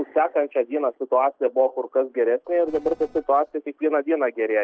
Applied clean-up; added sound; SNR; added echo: neural separator model SepFormer DNS4.